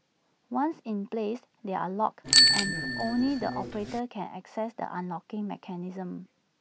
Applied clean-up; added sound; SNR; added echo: none; Bicycle bell; -3 dB; none.